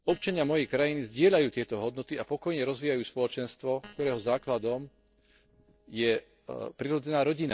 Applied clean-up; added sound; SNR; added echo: neural separator model SepFormer DNS4.